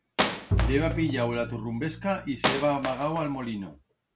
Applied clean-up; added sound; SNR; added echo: none; Bowed string instrument + Wood; 1 dB; none.